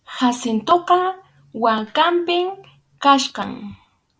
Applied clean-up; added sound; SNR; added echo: none; none; none; none.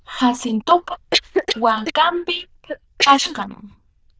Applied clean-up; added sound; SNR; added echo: neural diffusion model UNIVERSE++.